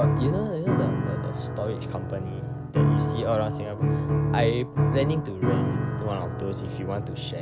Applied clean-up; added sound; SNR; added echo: none; Piano; -4 dB; none.